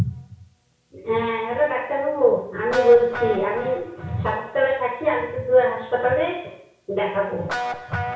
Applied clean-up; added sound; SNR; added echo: none; Guitar; 13 dB; reverberation time 0.6 s.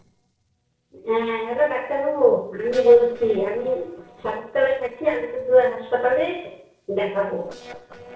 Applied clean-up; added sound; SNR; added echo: neural separator model SepFormer DNS4.